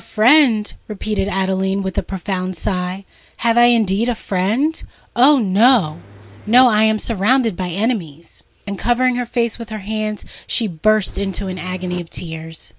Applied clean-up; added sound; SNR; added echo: none; Engine; 19 dB; none.